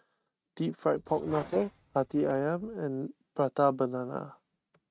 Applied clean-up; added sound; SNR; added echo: neural mask model RNNoise.